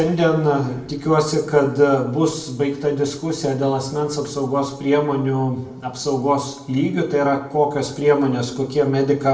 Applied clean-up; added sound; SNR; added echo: none; none; none; reverberation time 0.7 s.